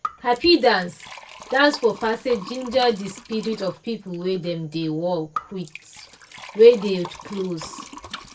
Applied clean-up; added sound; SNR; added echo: none; Liquid; 17 dB; reverberation time 0.2 s.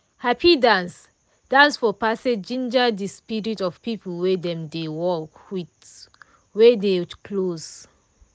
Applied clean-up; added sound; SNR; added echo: none; none; none; none.